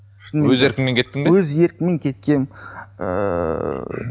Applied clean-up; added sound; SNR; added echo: none; none; none; none.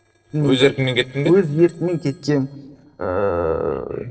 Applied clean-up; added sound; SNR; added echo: neural separator model SepFormer DNS4.